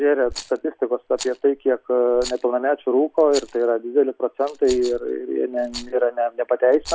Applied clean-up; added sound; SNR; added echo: none; Rattle; 19 dB; none.